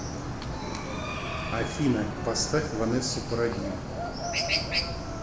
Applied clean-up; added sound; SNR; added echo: none; Chicken, rooster; 1 dB; reverberation time 1.5 s.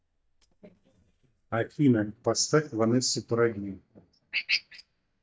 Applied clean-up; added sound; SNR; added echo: neural mask model DeepFilterNet 3.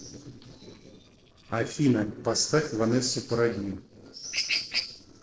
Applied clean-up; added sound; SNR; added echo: neural separator model SepFormer DNS4.